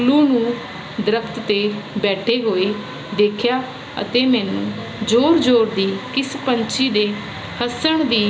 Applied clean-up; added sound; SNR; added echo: none; none; none; none.